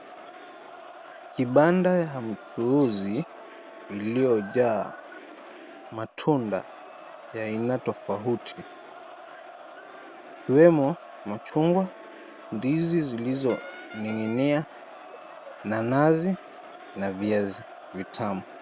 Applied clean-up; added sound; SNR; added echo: none; Crowd + Brass instrument; 17 dB; none.